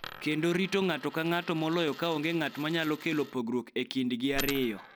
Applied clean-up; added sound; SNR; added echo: none; Coin (dropping); 14 dB; none.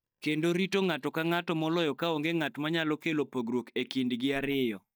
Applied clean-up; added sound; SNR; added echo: neural mask model DeepFilterNet 3.